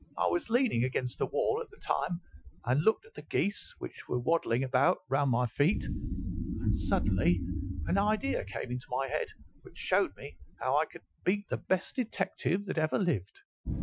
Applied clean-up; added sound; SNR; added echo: classical method Wiener filter.